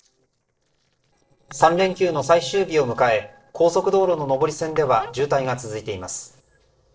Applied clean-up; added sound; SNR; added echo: neural separator model SepFormer DNS4.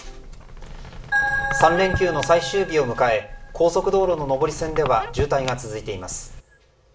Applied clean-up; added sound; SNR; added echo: none; Squeak; 11 dB; reverberation time 0.4 s.